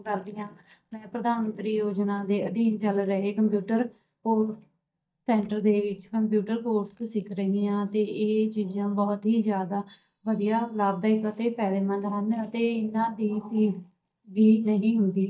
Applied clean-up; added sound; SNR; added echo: neural mask model DeepFilterNet 3.